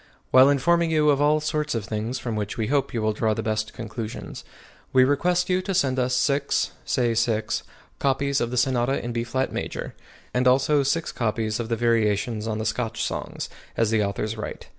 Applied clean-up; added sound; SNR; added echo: none; none; none; none.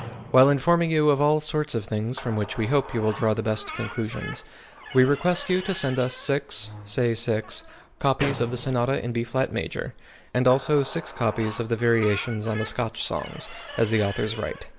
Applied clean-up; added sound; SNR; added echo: none; Squeak / Slam; 16 dB; none.